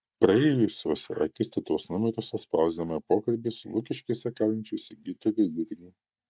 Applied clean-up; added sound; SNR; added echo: neural mask model DeepFilterNet 3.